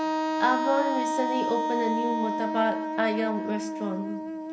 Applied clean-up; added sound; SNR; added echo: none; Wind instrument, woodwind instrument; 0 dB; reverberation time 2.7 s.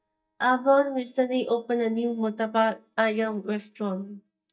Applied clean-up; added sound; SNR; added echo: neural mask model DeepFilterNet 3.